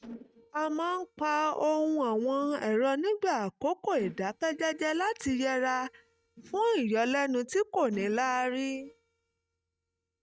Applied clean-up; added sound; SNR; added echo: neural mask model RNNoise.